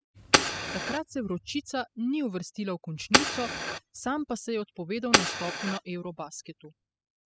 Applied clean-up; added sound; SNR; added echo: classical method spectral subtraction.